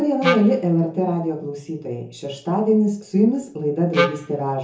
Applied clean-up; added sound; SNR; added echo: none; Wind instrument, woodwind instrument; 1 dB; reverberation time 0.5 s.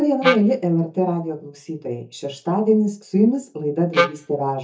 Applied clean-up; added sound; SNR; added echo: neural mask model DeepFilterNet 3.